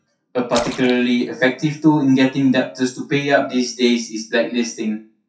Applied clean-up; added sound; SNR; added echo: classical method WPE with log-MMSE.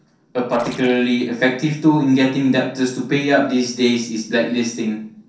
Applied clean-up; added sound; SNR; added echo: neural separator model SepFormer DNS4.